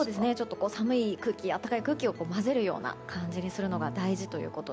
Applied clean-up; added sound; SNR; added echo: none; none; none; none.